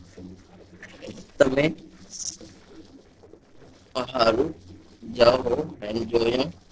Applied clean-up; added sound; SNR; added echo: neural separator model SepFormer DNS4.